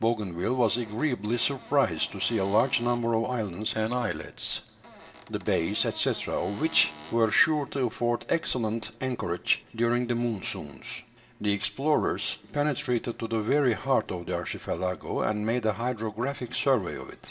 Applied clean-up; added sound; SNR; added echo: none; Squeak / Cupboard open or close; 19 dB; reverberation time 0.8 s.